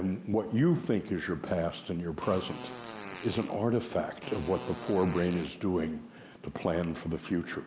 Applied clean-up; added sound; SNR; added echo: none; Fart; 14 dB; none.